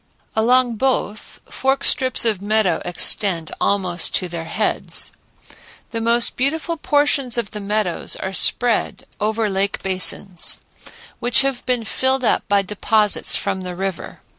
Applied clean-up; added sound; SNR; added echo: none; none; none; none.